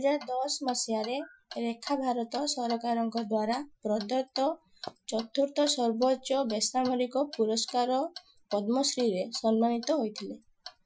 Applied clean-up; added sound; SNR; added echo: classical method Wiener filter.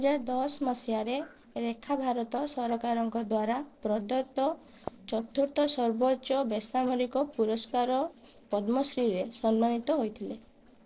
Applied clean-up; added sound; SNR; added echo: neural separator model SepFormer DNS4.